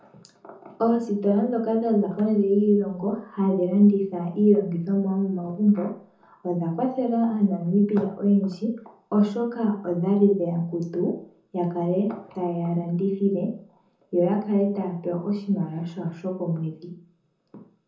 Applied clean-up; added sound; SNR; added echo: none; none; none; reverberation time 0.5 s.